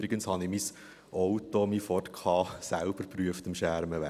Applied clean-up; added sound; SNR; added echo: none; none; none; none.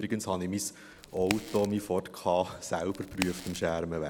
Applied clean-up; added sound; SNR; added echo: none; Crack; 10 dB; none.